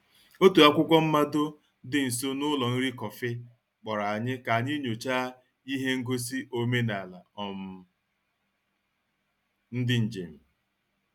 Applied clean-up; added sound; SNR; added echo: none; none; none; none.